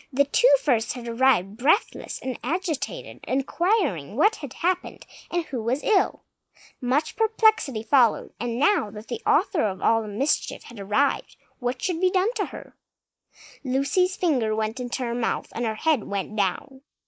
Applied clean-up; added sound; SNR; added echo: neural mask model Resemble Enhance denoiser.